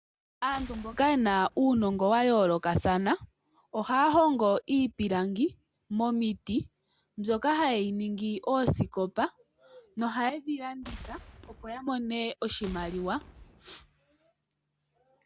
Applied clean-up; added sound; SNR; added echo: none; Boom; 18 dB; none.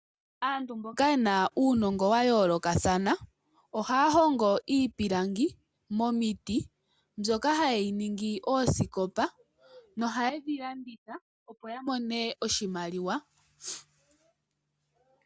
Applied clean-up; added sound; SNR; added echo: none; none; none; none.